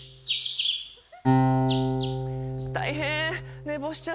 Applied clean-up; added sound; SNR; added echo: none; Acoustic guitar; -4 dB; none.